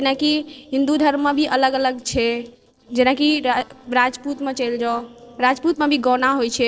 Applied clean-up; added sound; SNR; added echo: neural separator model SepFormer DNS4.